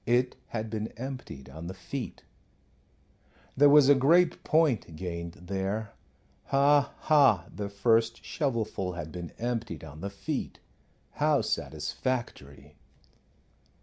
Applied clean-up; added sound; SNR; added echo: none; none; none; none.